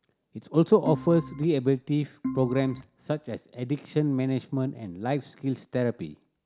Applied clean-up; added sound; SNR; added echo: none; Organ; 10 dB; none.